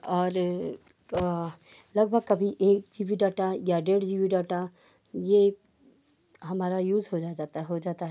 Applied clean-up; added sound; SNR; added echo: none; none; none; none.